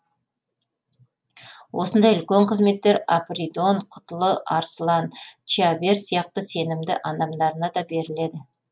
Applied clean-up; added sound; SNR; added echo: none; none; none; none.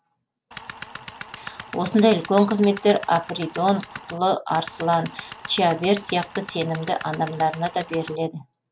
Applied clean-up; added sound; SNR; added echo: none; Tools; 15 dB; none.